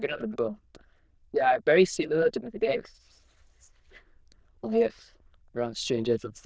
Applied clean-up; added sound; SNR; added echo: neural diffusion model UNIVERSE++.